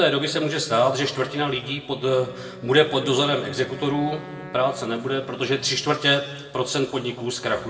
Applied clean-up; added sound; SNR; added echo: none; Wind instrument, woodwind instrument; 20 dB; reverberation time 1.3 s.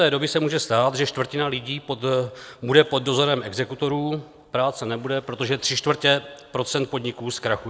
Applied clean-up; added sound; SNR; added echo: none; none; none; none.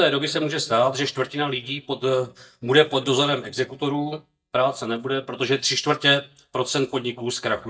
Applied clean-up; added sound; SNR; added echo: neural mask model DeepFilterNet 3.